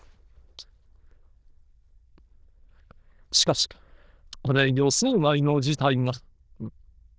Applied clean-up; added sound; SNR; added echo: neural diffusion model UNIVERSE++.